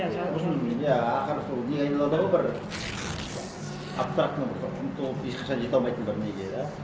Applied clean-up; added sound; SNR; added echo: none; Tearing; 17 dB; none.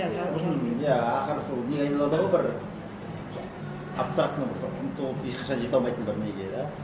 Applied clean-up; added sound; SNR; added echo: none; none; none; none.